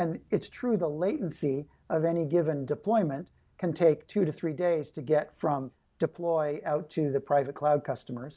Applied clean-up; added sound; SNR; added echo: none; none; none; none.